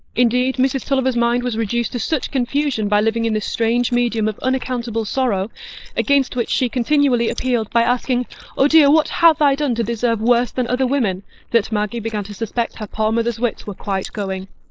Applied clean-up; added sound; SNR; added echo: neural mask model Resemble Enhance denoiser.